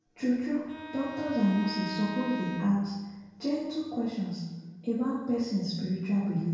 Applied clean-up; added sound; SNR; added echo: none; Bowed string instrument; 11 dB; reverberation time 1.0 s.